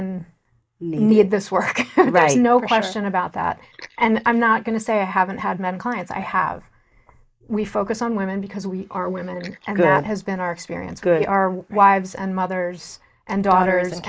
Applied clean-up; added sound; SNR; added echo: neural mask model Resemble Enhance denoiser.